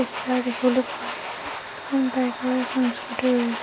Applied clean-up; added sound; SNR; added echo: none; Domestic sounds, home sounds; 8 dB; none.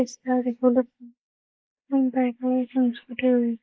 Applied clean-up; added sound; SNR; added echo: neural mask model Resemble Enhance denoiser.